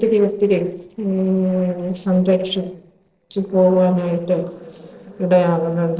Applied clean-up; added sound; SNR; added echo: neural separator model SepFormer DNS4.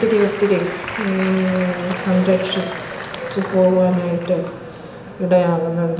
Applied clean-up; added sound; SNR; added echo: none; Applause / Crowd; 12 dB; reverberation time 0.8 s.